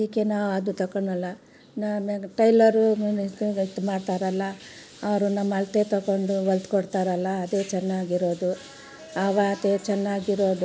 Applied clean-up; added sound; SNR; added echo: none; none; none; none.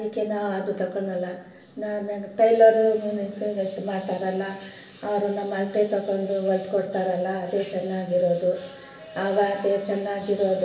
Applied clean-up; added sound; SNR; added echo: none; none; none; reverberation time 1.0 s.